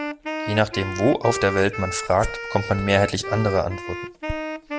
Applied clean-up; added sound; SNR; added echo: none; Wind instrument, woodwind instrument; 8 dB; none.